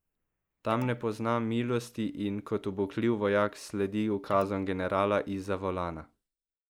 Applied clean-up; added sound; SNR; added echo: neural mask model Resemble Enhance denoiser.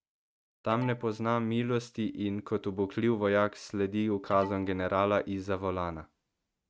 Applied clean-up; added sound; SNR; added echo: neural mask model RNNoise.